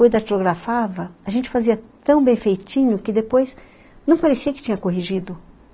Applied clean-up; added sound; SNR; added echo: none; none; none; none.